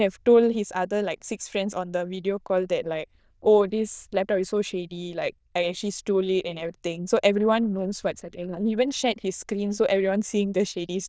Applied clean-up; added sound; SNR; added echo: neural diffusion model UNIVERSE++.